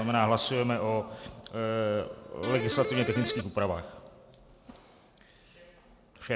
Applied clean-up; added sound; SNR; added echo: none; Electric guitar; 3 dB; none.